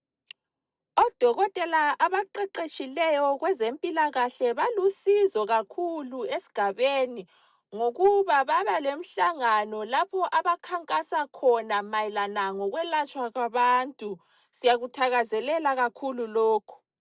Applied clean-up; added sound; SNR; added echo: none; none; none; none.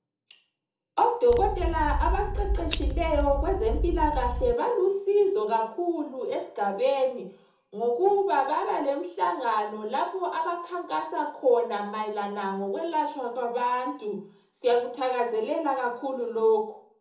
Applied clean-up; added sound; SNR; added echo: none; Scissors; 1 dB; reverberation time 0.9 s.